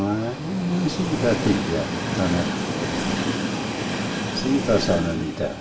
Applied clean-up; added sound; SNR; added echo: none; Train; 1 dB; reverberation time 0.2 s.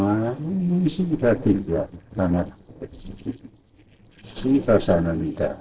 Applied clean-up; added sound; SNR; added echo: neural separator model SepFormer DNS4.